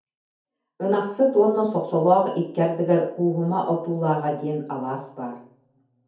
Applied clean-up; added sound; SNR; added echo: none; none; none; reverberation time 0.6 s.